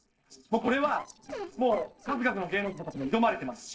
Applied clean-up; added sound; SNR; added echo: neural separator model SepFormer DNS4.